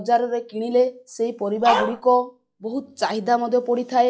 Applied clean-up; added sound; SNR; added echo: classical method log-MMSE.